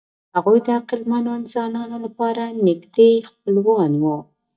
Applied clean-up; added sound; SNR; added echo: neural mask model DeepFilterNet 3.